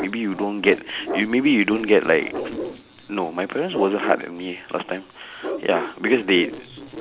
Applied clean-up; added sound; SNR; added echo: none; Bark; 11 dB; none.